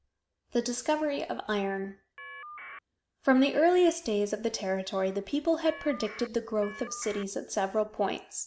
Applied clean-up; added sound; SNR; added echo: none; Telephone; 14 dB; none.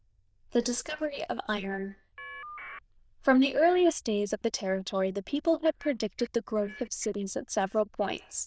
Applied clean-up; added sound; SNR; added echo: neural diffusion model UNIVERSE++.